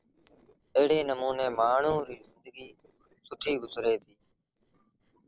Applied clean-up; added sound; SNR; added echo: neural separator model SepFormer DNS4.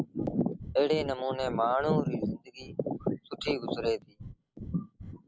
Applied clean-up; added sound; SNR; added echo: none; Breathing; 17 dB; none.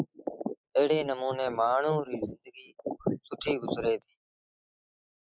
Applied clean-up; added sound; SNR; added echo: neural mask model Resemble Enhance denoiser.